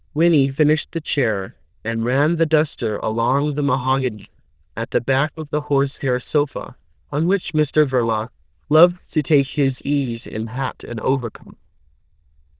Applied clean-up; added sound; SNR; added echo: neural diffusion model UNIVERSE++.